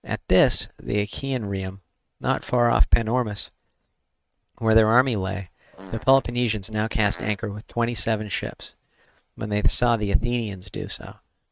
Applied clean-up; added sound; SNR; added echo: neural mask model RNNoise.